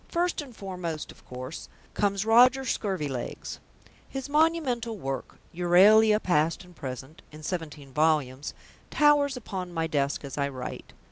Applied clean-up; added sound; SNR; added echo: none; none; none; none.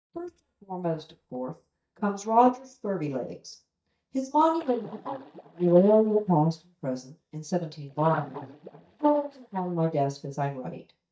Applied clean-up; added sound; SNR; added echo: neural mask model DeepFilterNet 3.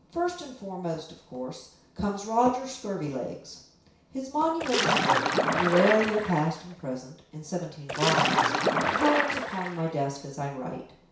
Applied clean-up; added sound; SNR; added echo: none; Splash, splatter; -2 dB; reverberation time 0.6 s.